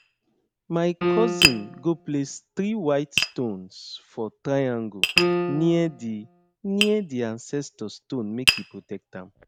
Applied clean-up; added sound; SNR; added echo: none; Tap + Piano; 1 dB; none.